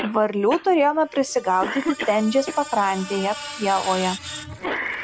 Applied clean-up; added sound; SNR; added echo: none; Cough + Screech; 9 dB; none.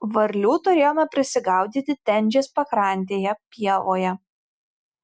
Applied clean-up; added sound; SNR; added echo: none; none; none; none.